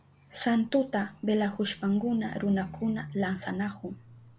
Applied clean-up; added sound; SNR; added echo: none; Livestock, farm animals, working animals; 17 dB; none.